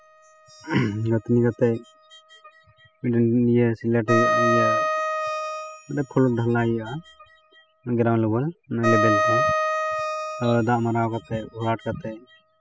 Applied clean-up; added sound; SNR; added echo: classical method spectral subtraction.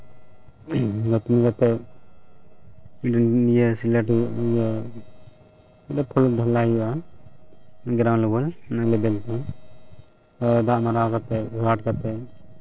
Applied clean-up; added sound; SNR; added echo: neural separator model SepFormer DNS4.